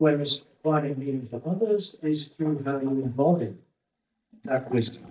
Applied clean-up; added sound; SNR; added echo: neural mask model DeepFilterNet 3.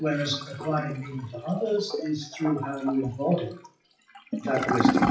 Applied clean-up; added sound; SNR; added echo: classical method WPE with log-MMSE.